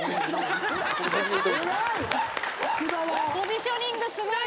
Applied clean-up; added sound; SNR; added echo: none; none; none; none.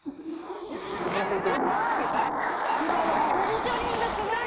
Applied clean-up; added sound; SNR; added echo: neural mask model Resemble Enhance denoiser.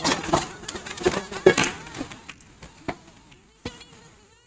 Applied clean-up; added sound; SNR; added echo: neural mask model RNNoise.